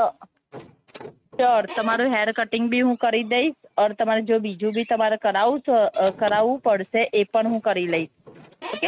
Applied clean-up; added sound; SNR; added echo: neural mask model RNNoise.